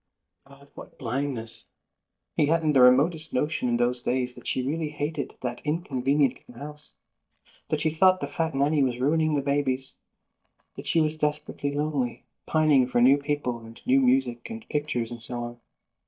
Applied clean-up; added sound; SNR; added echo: neural mask model DeepFilterNet 3.